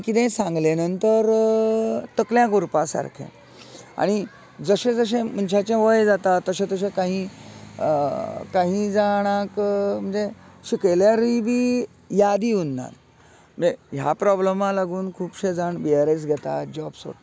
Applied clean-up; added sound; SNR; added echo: none; none; none; none.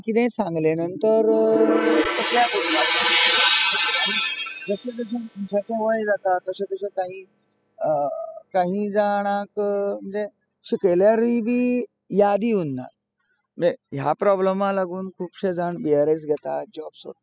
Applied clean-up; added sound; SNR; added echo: classical method spectral subtraction.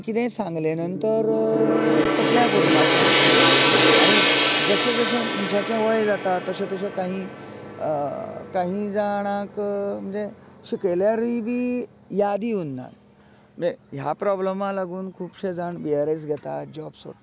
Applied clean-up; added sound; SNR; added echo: none; Gong; -2 dB; none.